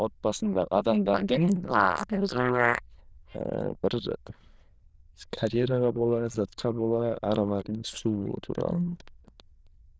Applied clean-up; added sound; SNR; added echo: neural diffusion model UNIVERSE++.